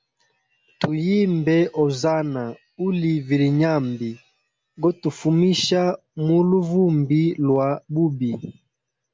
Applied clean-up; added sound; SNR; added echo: none; none; none; none.